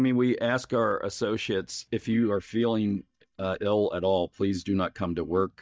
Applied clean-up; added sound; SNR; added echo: neural mask model DeepFilterNet 3.